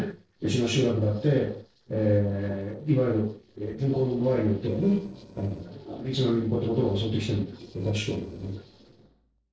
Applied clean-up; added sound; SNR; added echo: neural separator model SepFormer DNS4.